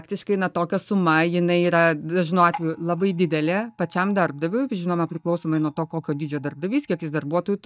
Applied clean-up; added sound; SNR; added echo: neural mask model DeepFilterNet 3.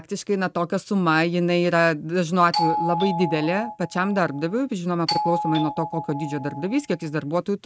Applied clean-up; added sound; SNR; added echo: neural mask model RNNoise.